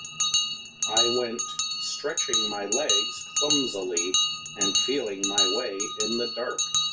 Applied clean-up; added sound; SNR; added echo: none; Bell; -5 dB; reverberation time 0.2 s.